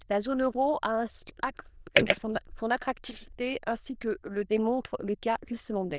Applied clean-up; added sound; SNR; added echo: neural diffusion model UNIVERSE++.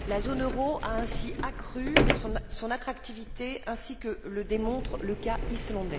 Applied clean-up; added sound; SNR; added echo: none; Sliding door; -1 dB; none.